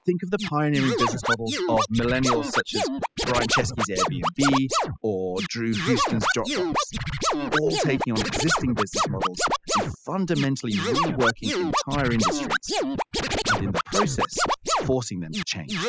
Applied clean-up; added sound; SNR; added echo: classical method spectral subtraction.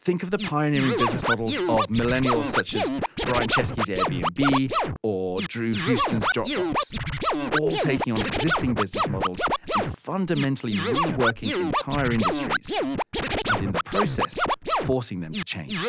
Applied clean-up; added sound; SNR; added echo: none; Scratching (performance technique); -1 dB; none.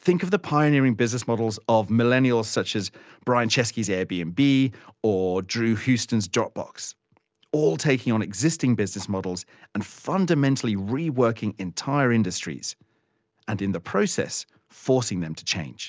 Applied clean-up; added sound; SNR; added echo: none; none; none; none.